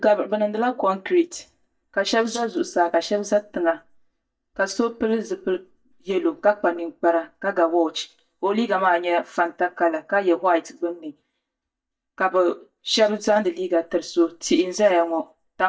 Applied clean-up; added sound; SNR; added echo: neural mask model DeepFilterNet 3.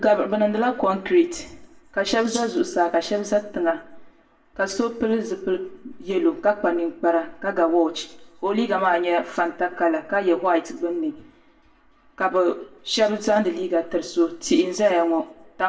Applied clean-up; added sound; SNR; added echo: none; Rattle (instrument); 13 dB; reverberation time 0.5 s.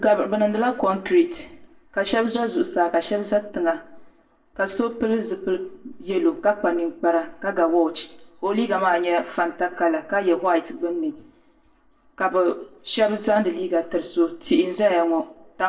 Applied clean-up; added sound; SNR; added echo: neural separator model SepFormer DNS4.